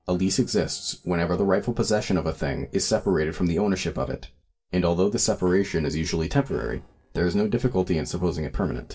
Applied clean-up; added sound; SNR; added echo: neural separator model SepFormer DNS4.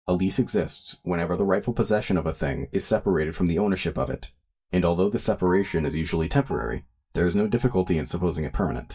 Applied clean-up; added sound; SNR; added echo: neural mask model DeepFilterNet 3.